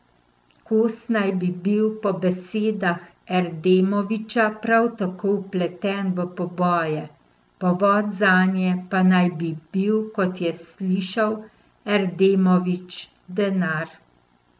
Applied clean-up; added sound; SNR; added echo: none; none; none; none.